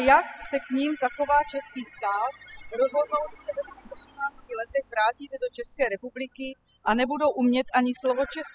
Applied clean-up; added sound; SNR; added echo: classical method spectral subtraction.